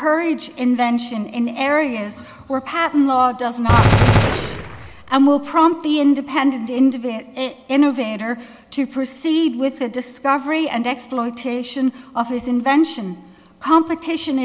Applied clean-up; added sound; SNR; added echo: none; Gunshot, gunfire; -3 dB; none.